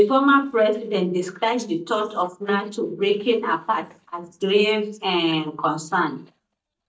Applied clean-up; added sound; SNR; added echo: neural mask model DeepFilterNet 3.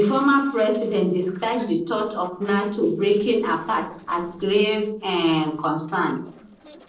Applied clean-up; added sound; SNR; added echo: neural separator model SepFormer DNS4.